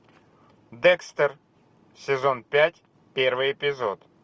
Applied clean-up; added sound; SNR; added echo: none; none; none; none.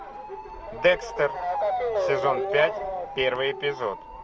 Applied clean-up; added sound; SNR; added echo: none; Motor vehicle (road) / Siren; 3 dB; none.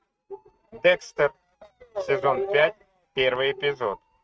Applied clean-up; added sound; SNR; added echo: neural mask model RNNoise.